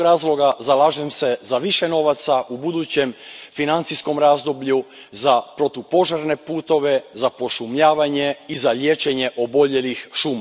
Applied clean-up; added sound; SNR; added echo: none; none; none; none.